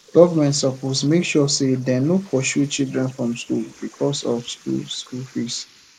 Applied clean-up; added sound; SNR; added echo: neural mask model Resemble Enhance denoiser.